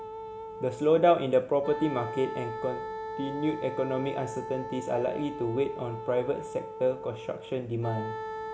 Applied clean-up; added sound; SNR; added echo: none; Wind instrument, woodwind instrument; 9 dB; none.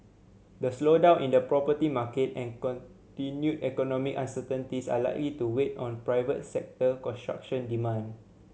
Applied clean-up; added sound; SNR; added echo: none; none; none; none.